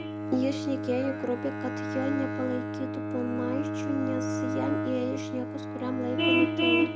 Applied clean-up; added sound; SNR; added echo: none; Bowed string instrument + Vehicle horn, car horn, honking; -2 dB; none.